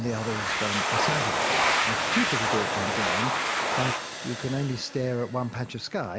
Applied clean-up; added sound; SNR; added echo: none; Domestic sounds, home sounds; -3 dB; none.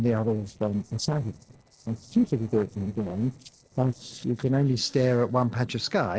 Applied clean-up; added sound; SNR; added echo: neural separator model SepFormer DNS4.